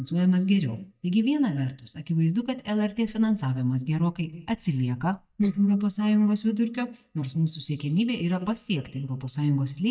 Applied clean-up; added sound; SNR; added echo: neural mask model DeepFilterNet 3.